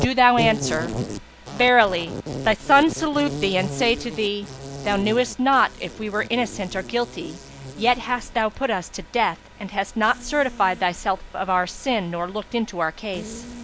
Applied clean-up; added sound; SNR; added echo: none; Insect; 11 dB; none.